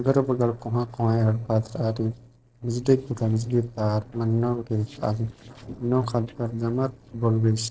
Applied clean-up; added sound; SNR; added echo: neural separator model SepFormer DNS4.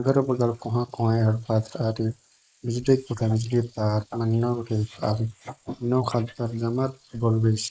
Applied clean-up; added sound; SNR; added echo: neural mask model Resemble Enhance denoiser.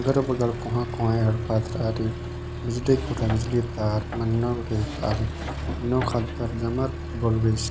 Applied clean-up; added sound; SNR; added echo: none; Accelerating, revving, vroom; 6 dB; none.